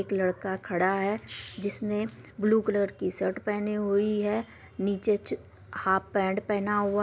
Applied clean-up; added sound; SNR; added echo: none; Hiss; 15 dB; none.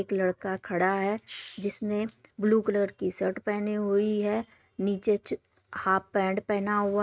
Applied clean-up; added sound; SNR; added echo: neural mask model RNNoise.